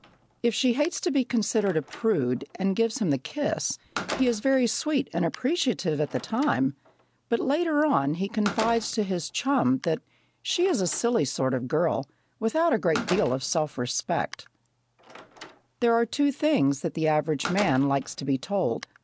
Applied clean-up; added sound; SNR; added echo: none; Slam; 16 dB; none.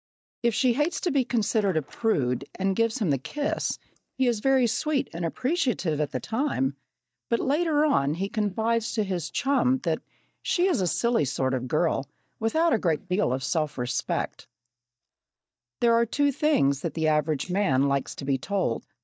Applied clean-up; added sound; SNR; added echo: neural mask model DeepFilterNet 3.